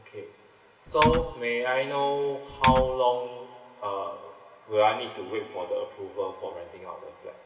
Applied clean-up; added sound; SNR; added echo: none; Typing; 0 dB; reverberation time 2.1 s.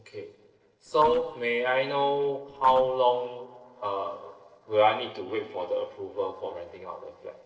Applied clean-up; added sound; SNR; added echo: neural separator model SepFormer DNS4.